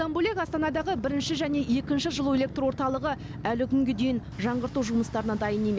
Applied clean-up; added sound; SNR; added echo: none; Motorcycle; 11 dB; none.